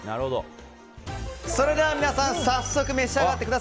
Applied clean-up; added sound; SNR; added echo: none; none; none; none.